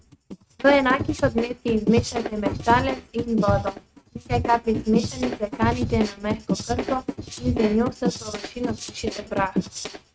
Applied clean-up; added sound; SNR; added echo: neural mask model RNNoise.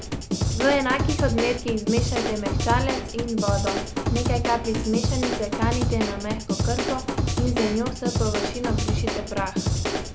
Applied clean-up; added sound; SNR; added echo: none; Drum / Drum kit; -2 dB; none.